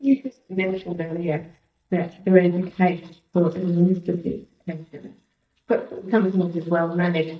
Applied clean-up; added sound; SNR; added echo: neural mask model DeepFilterNet 3.